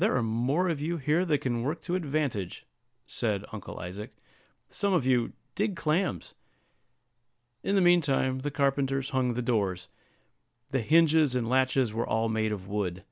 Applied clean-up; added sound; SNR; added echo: none; none; none; none.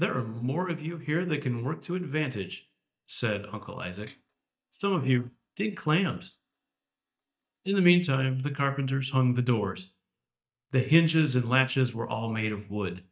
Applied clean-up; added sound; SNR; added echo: neural mask model DeepFilterNet 3.